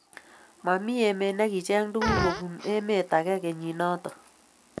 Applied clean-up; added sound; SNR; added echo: none; Fart; 6 dB; none.